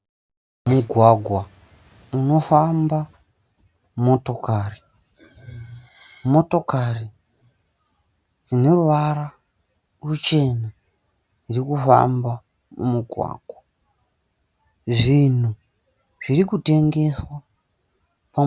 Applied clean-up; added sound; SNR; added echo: none; none; none; none.